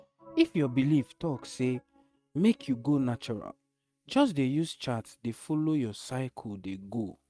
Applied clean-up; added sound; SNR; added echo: neural mask model RNNoise.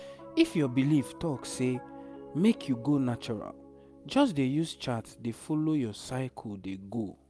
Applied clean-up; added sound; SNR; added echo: none; Piano; 18 dB; none.